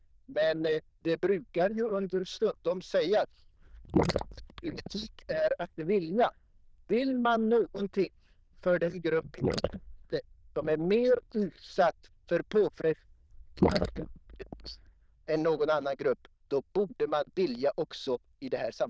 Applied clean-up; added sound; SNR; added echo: neural diffusion model UNIVERSE++.